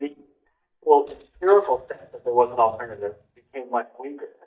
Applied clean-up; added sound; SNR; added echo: neural mask model DeepFilterNet 3.